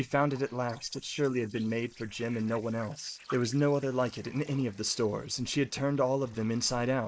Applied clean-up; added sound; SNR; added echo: neural mask model Resemble Enhance denoiser.